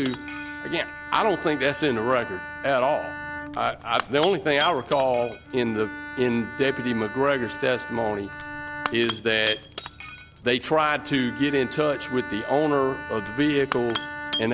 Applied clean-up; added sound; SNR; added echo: none; Shatter / Crushing + Bowed string instrument; 10 dB; none.